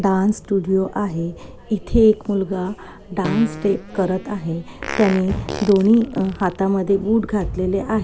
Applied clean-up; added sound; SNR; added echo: none; Fart; 13 dB; none.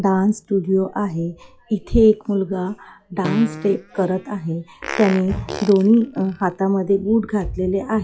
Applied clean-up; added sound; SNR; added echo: classical method log-MMSE.